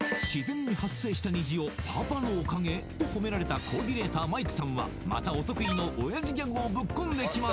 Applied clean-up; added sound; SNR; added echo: none; Bowed string instrument; 20 dB; none.